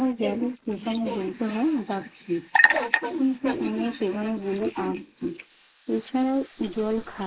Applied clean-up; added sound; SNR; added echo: neural mask model Resemble Enhance denoiser.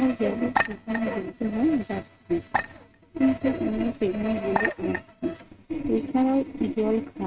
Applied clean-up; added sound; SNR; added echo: neural mask model RNNoise.